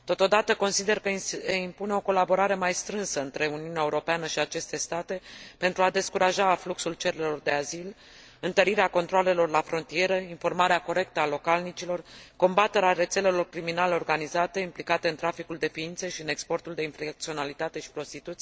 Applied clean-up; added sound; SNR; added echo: none; none; none; none.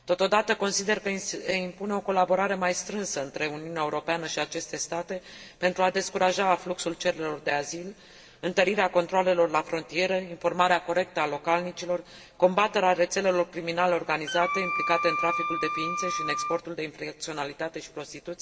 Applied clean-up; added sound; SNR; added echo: none; Wind instrument, woodwind instrument; 4 dB; reverberation time 2.3 s.